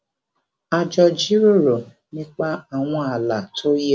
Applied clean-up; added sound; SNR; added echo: none; none; none; none.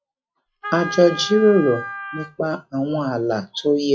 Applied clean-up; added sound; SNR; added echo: classical method log-MMSE.